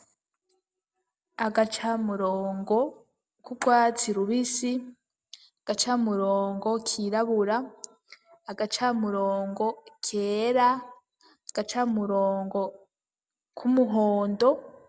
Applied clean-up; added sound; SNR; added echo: none; none; none; none.